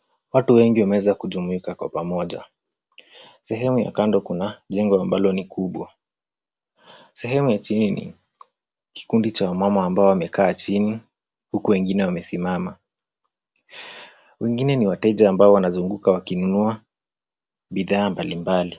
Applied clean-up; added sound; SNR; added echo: none; none; none; none.